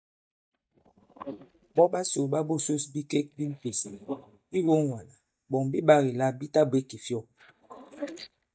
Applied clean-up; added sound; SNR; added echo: neural mask model DeepFilterNet 3.